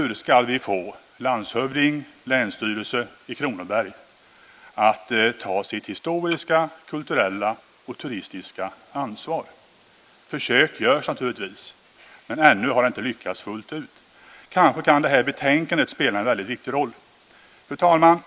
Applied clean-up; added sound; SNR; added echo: neural mask model Resemble Enhance denoiser.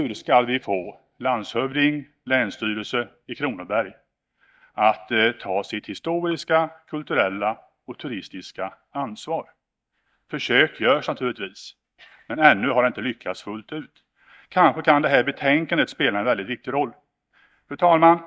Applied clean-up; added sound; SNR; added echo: neural mask model DeepFilterNet 3.